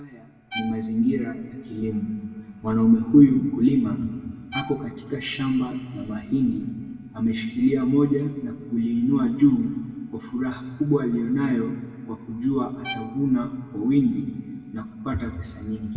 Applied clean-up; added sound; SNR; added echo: none; Bowed string instrument; 18 dB; reverberation time 1.6 s.